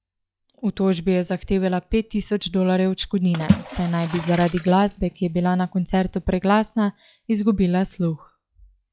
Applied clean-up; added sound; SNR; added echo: classical method log-MMSE.